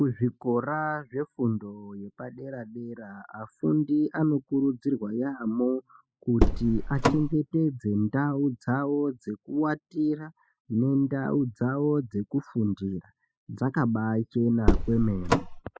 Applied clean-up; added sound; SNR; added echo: classical method spectral subtraction.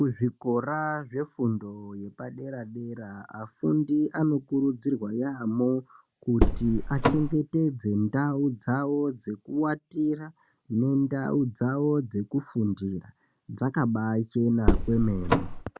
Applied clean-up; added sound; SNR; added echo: none; Car; -3 dB; none.